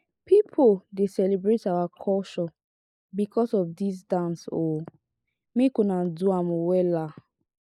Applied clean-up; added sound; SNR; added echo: neural mask model Resemble Enhance denoiser.